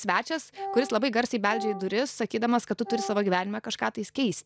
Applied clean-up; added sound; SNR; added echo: none; Wind instrument, woodwind instrument; 10 dB; none.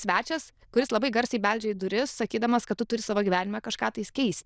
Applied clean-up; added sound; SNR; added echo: neural diffusion model UNIVERSE++.